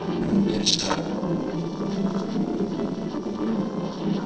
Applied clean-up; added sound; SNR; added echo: neural separator model SepFormer DNS4.